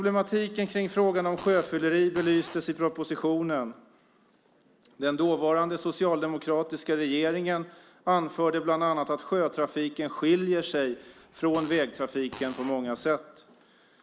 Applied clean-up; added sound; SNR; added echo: none; Fart; 18 dB; none.